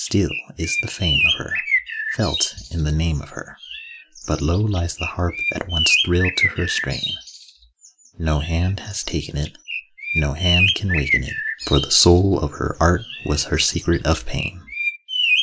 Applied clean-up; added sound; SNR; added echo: none; Bird; 3 dB; none.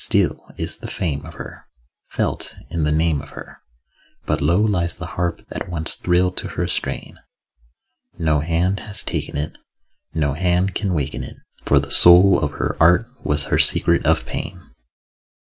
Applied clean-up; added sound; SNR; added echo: none; none; none; none.